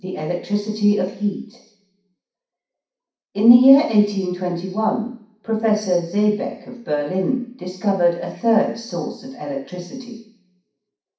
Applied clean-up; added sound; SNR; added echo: none; none; none; reverberation time 0.6 s.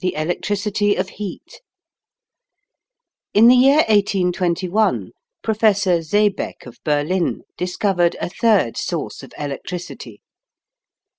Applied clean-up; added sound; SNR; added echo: none; none; none; none.